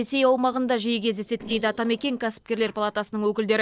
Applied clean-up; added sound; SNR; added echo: neural separator model SepFormer DNS4.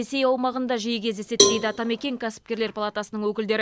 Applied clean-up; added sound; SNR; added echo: none; Cowbell; 0 dB; none.